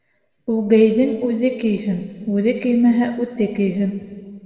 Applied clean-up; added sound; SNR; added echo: none; none; none; reverberation time 1.9 s.